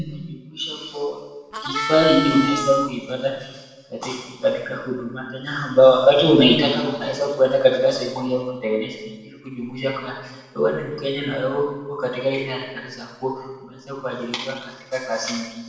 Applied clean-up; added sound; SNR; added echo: none; Harmonica; 4 dB; reverberation time 1.1 s.